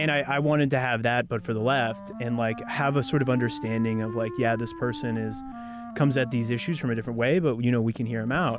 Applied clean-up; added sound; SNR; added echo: none; Wind instrument, woodwind instrument; 14 dB; none.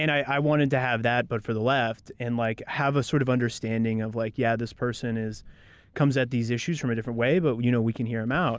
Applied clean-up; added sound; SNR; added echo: none; none; none; none.